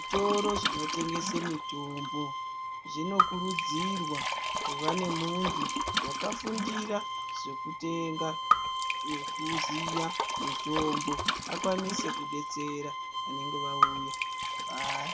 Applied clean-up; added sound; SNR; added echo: none; Bowed string instrument + Liquid; -3 dB; none.